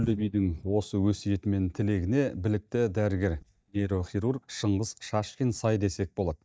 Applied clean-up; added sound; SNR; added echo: neural mask model DeepFilterNet 3.